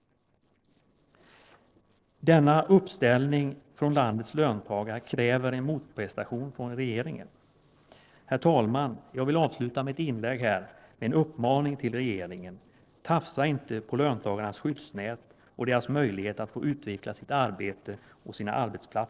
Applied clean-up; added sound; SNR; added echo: neural separator model SepFormer DNS4.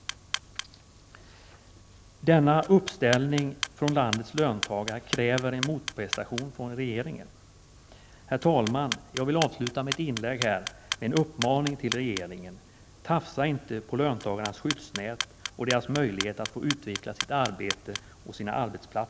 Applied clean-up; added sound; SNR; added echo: none; Clock; 10 dB; none.